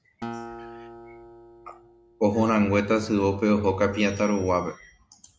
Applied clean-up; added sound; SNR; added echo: none; Acoustic guitar; 17 dB; none.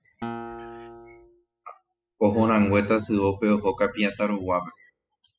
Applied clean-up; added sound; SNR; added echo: classical method spectral subtraction.